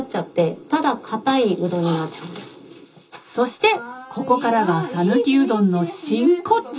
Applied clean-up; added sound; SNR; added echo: none; none; none; reverberation time 0.2 s.